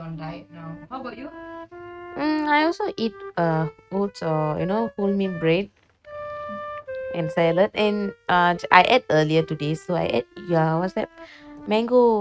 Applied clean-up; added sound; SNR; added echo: neural mask model RNNoise.